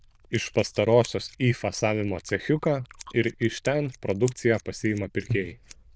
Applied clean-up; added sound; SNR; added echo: neural diffusion model UNIVERSE++.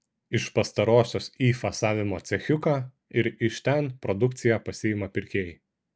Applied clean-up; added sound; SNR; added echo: none; none; none; none.